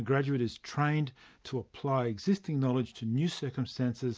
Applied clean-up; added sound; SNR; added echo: none; none; none; none.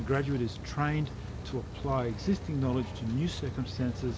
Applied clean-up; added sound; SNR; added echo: none; Rain; 7 dB; none.